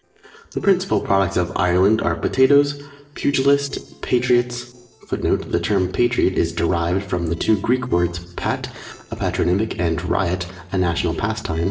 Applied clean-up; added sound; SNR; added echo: neural separator model SepFormer DNS4.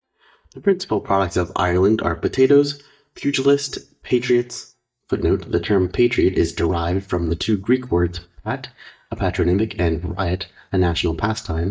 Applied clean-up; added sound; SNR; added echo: neural mask model DeepFilterNet 3.